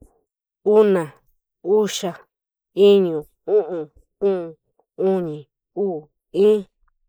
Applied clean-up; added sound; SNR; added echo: neural mask model Resemble Enhance denoiser.